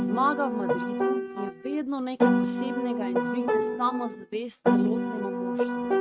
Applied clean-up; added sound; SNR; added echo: neural mask model RNNoise.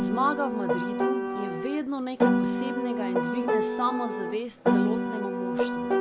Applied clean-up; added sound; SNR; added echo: none; Piano; -5 dB; none.